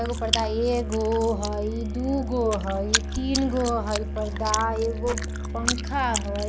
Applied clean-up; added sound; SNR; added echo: none; Chewing, mastication + Musical instrument; 2 dB; none.